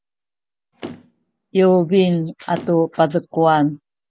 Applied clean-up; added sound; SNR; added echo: none; Motor vehicle (road); 20 dB; none.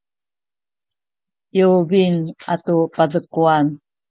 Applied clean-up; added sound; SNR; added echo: none; none; none; none.